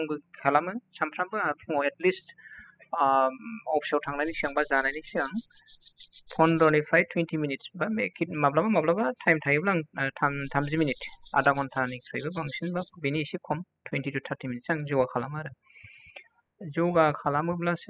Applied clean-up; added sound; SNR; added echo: classical method spectral subtraction.